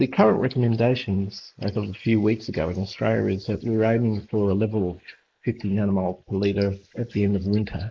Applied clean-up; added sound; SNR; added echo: neural mask model Resemble Enhance denoiser.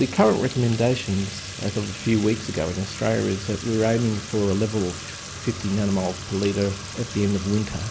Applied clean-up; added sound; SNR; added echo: none; Fill (with liquid) / Trickle, dribble / Sink (filling or washing); 12 dB; none.